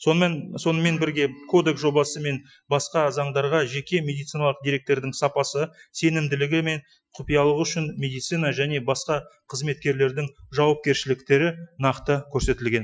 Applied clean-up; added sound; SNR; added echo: classical method Wiener filter.